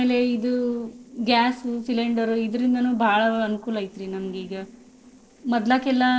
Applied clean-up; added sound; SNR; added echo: neural separator model SepFormer DNS4.